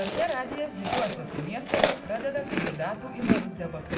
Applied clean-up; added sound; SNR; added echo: none; Chewing, mastication; -1 dB; reverberation time 1.3 s.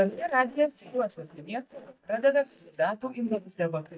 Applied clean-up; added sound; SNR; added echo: neural mask model DeepFilterNet 3.